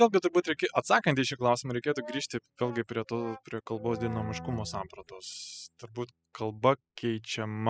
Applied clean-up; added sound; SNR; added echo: classical method spectral subtraction.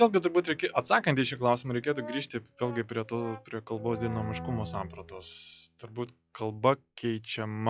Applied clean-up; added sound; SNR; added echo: classical method log-MMSE.